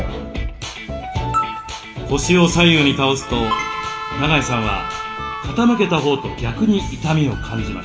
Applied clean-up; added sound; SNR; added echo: none; Trumpet; 12 dB; reverberation time 2.7 s.